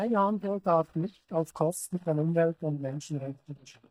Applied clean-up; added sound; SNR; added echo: neural mask model DeepFilterNet 3.